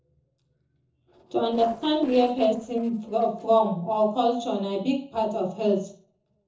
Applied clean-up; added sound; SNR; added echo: neural separator model SepFormer DNS4.